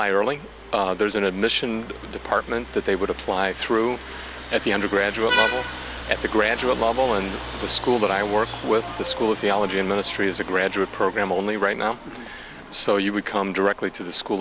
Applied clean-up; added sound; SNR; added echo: none; Vehicle horn, car horn, honking; 11 dB; none.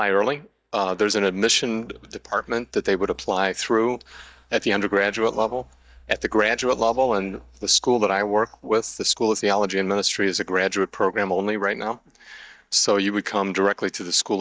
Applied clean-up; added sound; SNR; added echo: neural mask model DeepFilterNet 3.